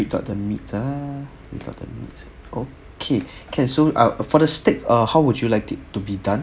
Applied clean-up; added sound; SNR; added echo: none; none; none; none.